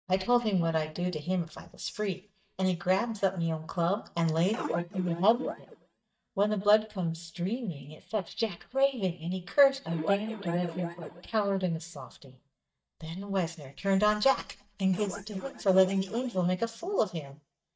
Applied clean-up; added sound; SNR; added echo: neural mask model DeepFilterNet 3.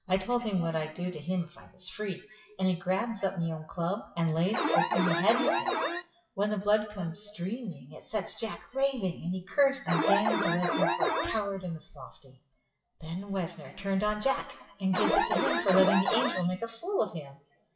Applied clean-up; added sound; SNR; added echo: classical method WPE with log-MMSE.